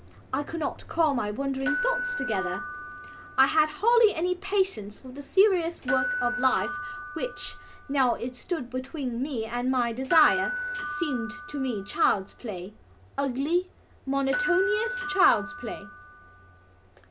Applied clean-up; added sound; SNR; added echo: none; Door / Bell; 8 dB; none.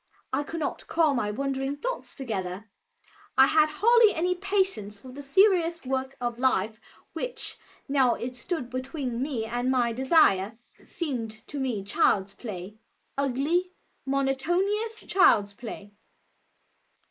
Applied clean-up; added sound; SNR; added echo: neural mask model Resemble Enhance denoiser.